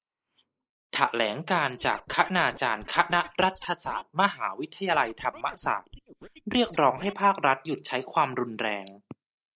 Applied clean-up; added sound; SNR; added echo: neural mask model Resemble Enhance denoiser.